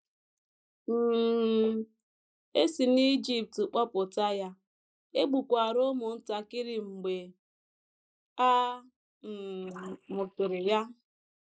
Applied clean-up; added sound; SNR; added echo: neural mask model Resemble Enhance denoiser.